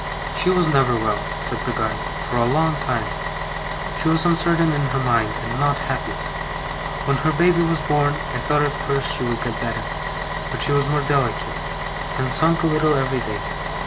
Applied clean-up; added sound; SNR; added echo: none; Bus; 4 dB; none.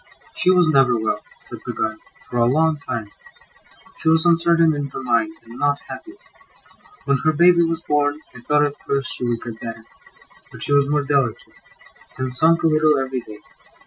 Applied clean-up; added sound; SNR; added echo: classical method Wiener filter.